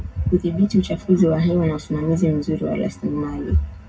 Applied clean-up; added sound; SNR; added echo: none; none; none; reverberation time 0.4 s.